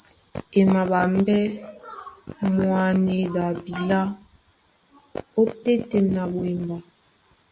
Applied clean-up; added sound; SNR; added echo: none; none; none; none.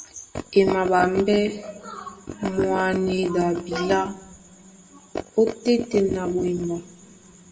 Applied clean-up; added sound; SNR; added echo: none; Cowbell; 19 dB; reverberation time 0.5 s.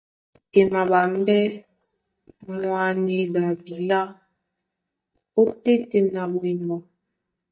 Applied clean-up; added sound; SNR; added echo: neural mask model DeepFilterNet 3.